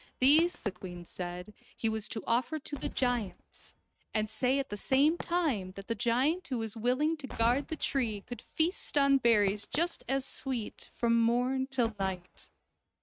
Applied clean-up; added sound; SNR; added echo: neural mask model RNNoise.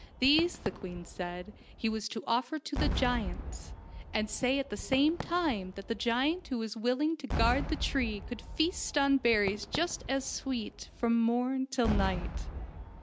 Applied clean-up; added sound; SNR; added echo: none; Cheering / Fireworks; 7 dB; none.